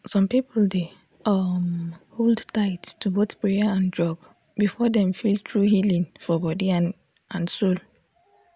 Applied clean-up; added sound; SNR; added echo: none; none; none; none.